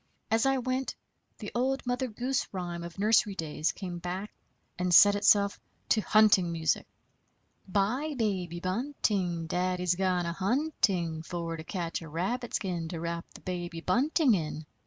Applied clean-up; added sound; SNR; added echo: none; none; none; none.